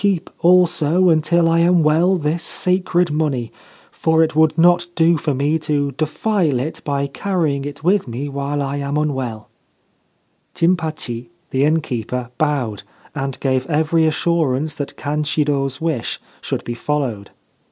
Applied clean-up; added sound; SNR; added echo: none; none; none; none.